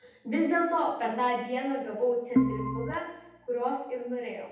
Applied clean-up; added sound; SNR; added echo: none; Organ; -1 dB; reverberation time 0.8 s.